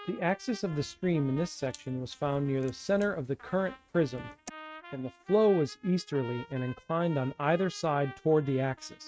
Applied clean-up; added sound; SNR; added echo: neural mask model RNNoise.